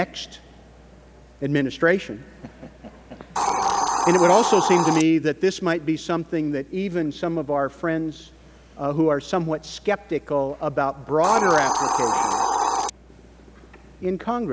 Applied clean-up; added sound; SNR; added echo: none; Hiss; 4 dB; none.